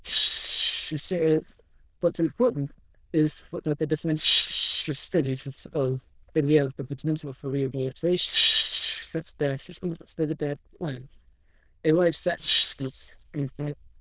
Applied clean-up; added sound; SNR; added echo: neural diffusion model UNIVERSE++.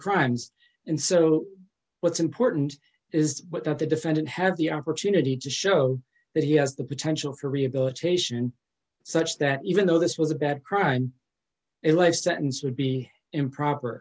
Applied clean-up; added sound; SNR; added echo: none; none; none; none.